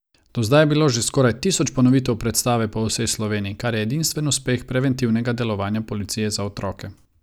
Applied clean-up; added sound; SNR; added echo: none; none; none; none.